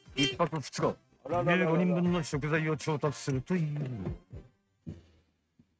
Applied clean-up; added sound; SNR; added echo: neural mask model RNNoise.